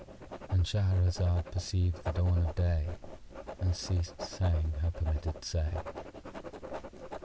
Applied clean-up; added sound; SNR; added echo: none; Writing; 12 dB; none.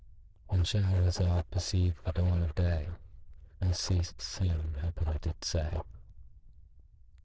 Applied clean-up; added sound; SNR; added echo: neural diffusion model UNIVERSE++.